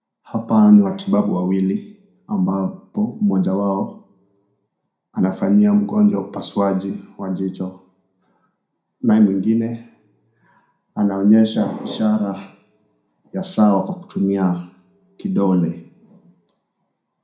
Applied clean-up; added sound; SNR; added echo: none; none; none; reverberation time 0.4 s.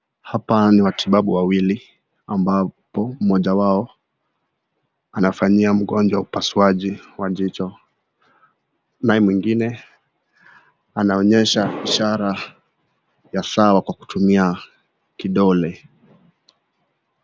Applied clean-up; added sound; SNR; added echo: none; none; none; none.